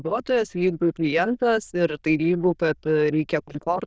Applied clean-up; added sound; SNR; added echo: neural diffusion model UNIVERSE++.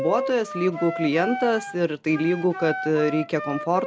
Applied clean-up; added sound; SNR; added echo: none; Wind instrument, woodwind instrument; 8 dB; none.